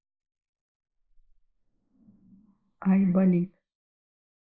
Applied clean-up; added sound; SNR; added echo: neural mask model Resemble Enhance denoiser.